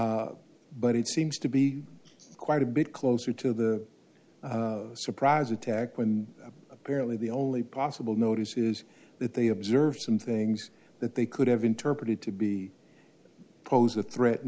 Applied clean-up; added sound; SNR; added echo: none; none; none; none.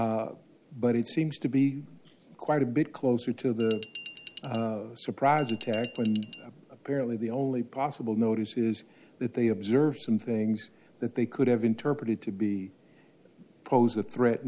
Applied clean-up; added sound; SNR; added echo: none; Glass; 11 dB; none.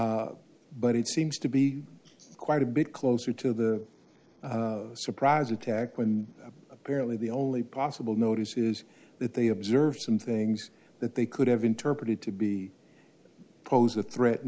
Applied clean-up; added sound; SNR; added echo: neural mask model Resemble Enhance denoiser.